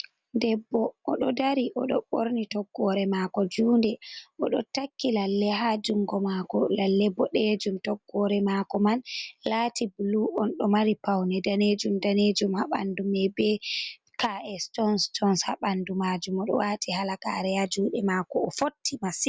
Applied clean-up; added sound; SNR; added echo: none; none; none; none.